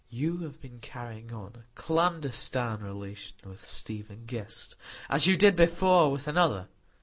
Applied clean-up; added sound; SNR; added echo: none; none; none; none.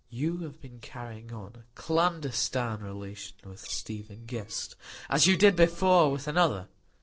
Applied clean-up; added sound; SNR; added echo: neural separator model SepFormer DNS4.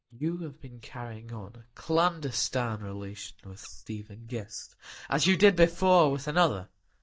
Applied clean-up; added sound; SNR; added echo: neural mask model DeepFilterNet 3.